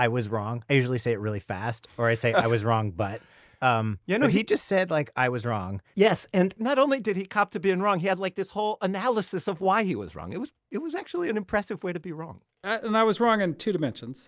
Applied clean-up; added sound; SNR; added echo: none; none; none; none.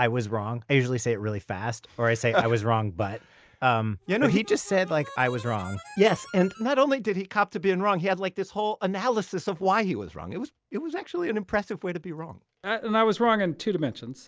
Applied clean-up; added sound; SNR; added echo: none; Harmonica; 19 dB; none.